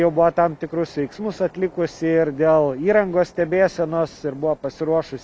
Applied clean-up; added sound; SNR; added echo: none; none; none; none.